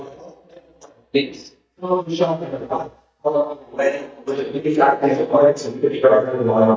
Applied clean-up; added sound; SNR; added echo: neural mask model DeepFilterNet 3.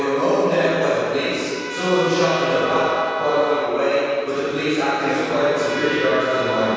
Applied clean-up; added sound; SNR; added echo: none; Trumpet; 14 dB; reverberation time 2.2 s.